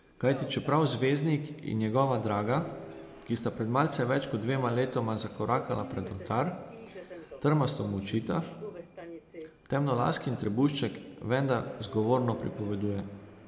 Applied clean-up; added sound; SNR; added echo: none; Subway, metro, underground; 16 dB; none.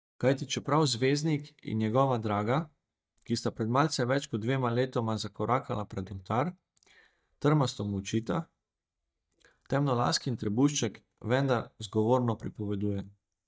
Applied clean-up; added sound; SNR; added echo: neural mask model DeepFilterNet 3.